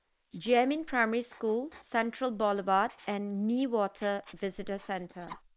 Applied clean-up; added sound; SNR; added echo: neural mask model Resemble Enhance denoiser.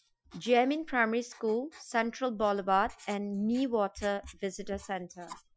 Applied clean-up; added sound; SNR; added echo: classical method Wiener filter.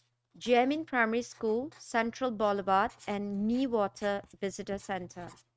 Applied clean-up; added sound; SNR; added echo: neural mask model RNNoise.